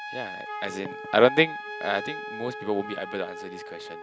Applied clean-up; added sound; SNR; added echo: none; Trumpet + Wind instrument, woodwind instrument; 9 dB; none.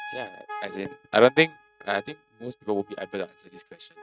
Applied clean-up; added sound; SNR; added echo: neural mask model RNNoise.